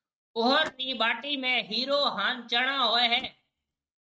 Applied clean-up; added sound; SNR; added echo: neural mask model RNNoise.